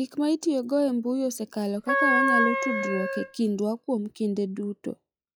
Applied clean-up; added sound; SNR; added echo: classical method log-MMSE.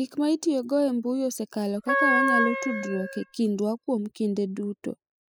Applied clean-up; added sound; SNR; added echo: classical method spectral subtraction.